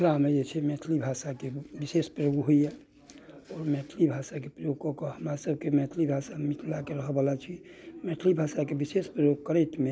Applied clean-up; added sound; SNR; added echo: none; none; none; none.